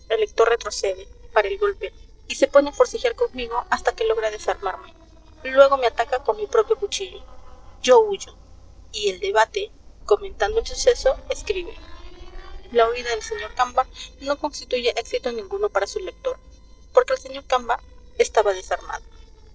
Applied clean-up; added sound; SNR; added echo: neural separator model SepFormer DNS4.